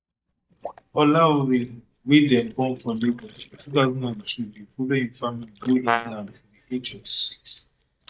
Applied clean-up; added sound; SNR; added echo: neural mask model DeepFilterNet 3.